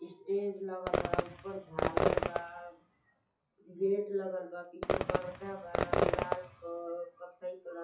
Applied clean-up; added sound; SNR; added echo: classical method WPE with log-MMSE.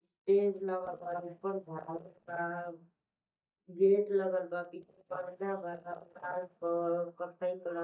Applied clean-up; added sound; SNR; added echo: neural mask model DeepFilterNet 3.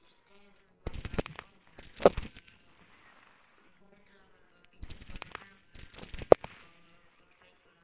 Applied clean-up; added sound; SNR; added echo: neural separator model SepFormer WHAMR!.